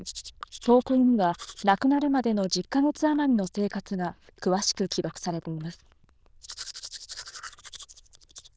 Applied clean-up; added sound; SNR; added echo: neural diffusion model UNIVERSE++.